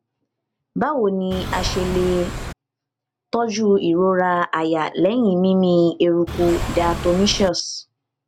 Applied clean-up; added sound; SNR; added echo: none; Engine / Car; 7 dB; none.